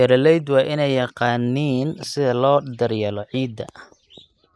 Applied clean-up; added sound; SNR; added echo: neural mask model Resemble Enhance denoiser.